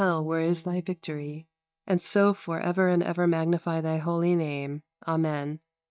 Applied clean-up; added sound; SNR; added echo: neural mask model DeepFilterNet 3.